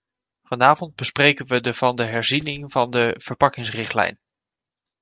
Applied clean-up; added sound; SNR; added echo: neural separator model SepFormer DNS4.